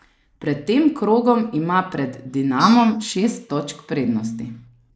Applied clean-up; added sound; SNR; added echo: neural mask model Resemble Enhance denoiser.